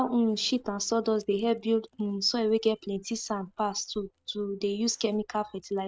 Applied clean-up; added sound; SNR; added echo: neural mask model RNNoise.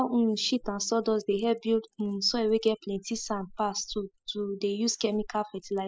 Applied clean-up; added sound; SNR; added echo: classical method spectral subtraction.